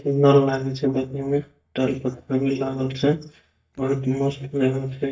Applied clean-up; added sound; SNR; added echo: neural mask model DeepFilterNet 3.